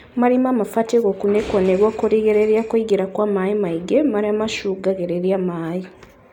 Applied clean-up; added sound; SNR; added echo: none; none; none; none.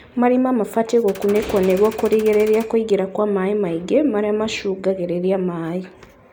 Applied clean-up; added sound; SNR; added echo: none; Gunshot, gunfire; 19 dB; none.